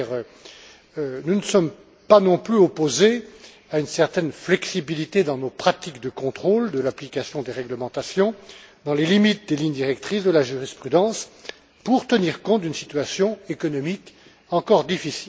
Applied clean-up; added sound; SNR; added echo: none; none; none; none.